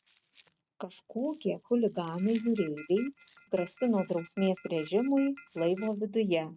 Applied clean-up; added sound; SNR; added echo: neural mask model RNNoise.